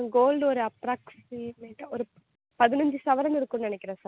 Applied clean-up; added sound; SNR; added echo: none; none; none; none.